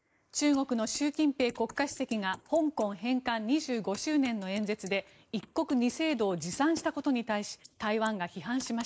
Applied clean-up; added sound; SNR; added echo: neural mask model Resemble Enhance denoiser.